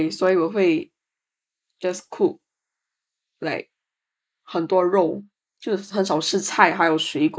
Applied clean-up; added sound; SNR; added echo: neural mask model Resemble Enhance denoiser.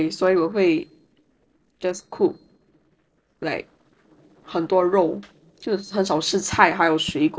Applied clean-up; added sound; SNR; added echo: neural separator model SepFormer DNS4.